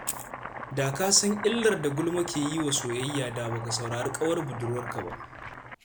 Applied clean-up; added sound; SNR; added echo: none; Domestic sounds, home sounds; 10 dB; none.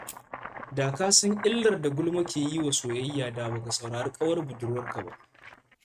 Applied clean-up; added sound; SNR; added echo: neural mask model RNNoise.